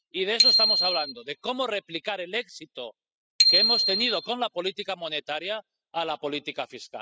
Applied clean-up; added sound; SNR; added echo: classical method spectral subtraction.